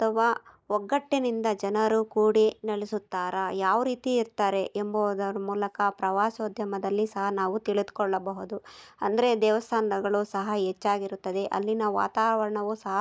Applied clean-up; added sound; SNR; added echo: neural mask model Resemble Enhance denoiser.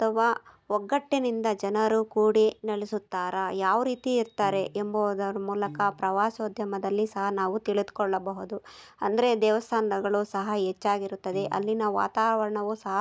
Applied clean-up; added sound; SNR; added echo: none; Piano; 19 dB; none.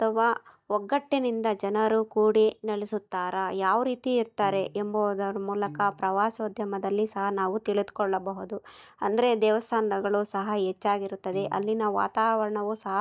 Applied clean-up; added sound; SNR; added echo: neural mask model DeepFilterNet 3.